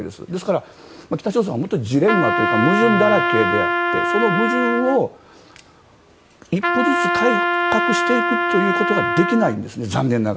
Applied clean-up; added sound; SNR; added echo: none; Trumpet; -1 dB; none.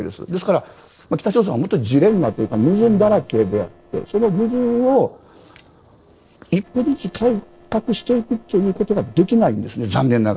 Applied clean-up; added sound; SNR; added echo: neural separator model SepFormer DNS4.